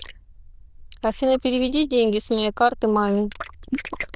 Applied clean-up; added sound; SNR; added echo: neural diffusion model UNIVERSE++.